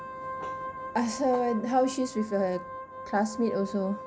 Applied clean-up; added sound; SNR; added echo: none; Wind instrument, woodwind instrument; 10 dB; none.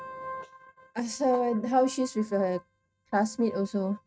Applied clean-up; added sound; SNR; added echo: neural mask model RNNoise.